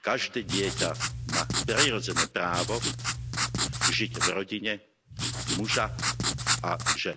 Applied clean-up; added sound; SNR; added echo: none; Writing; -2 dB; none.